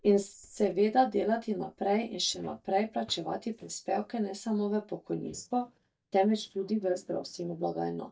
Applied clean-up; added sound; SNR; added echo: neural mask model DeepFilterNet 3.